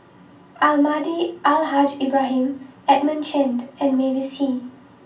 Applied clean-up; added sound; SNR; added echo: none; none; none; reverberation time 0.3 s.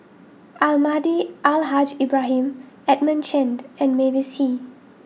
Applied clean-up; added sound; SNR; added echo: none; none; none; none.